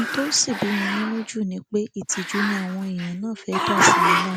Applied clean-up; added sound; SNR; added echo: none; Growling; -1 dB; none.